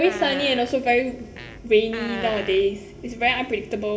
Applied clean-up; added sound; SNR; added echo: none; Fart; 14 dB; reverberation time 2.5 s.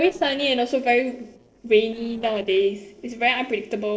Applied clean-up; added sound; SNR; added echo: neural separator model SepFormer DNS4.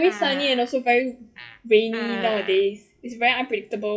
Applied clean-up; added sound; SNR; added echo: classical method WPE with log-MMSE.